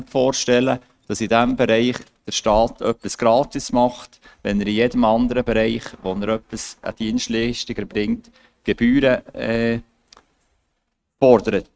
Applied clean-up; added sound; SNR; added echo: neural mask model RNNoise.